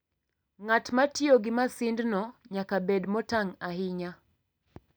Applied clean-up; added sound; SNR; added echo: none; none; none; none.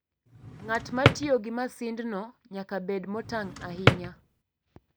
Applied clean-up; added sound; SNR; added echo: none; Drawer open or close; -5 dB; none.